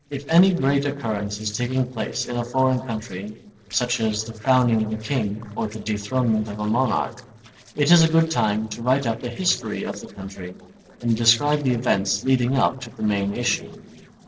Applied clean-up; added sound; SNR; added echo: neural separator model SepFormer DNS4.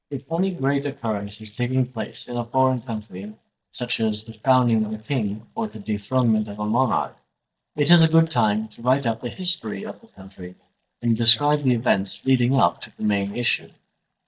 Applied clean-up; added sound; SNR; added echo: neural mask model DeepFilterNet 3.